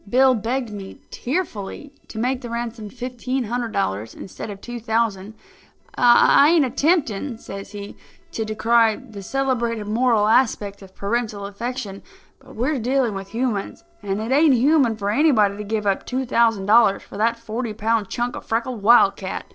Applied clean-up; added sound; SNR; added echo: neural separator model SepFormer DNS4.